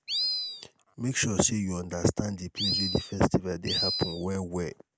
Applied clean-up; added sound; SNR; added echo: none; Animal; 2 dB; none.